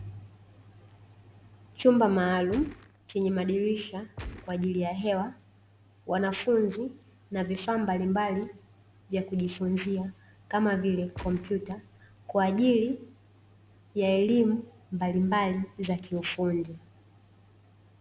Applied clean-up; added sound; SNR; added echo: none; Gunshot, gunfire; 12 dB; none.